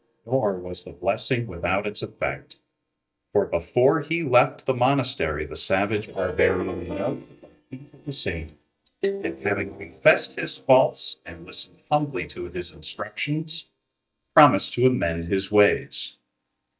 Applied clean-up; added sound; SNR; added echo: neural mask model DeepFilterNet 3.